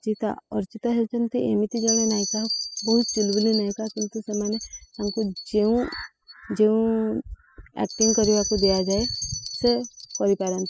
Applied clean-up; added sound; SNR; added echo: classical method spectral subtraction.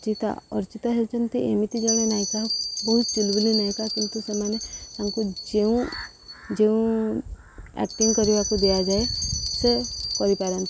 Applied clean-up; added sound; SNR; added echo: none; Bell; 7 dB; none.